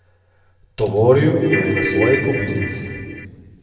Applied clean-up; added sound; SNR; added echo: none; Ringtone / Keyboard (musical); 2 dB; reverberation time 2.0 s.